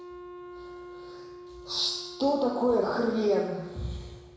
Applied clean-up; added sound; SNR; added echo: none; Wind instrument, woodwind instrument; 15 dB; reverberation time 1.0 s.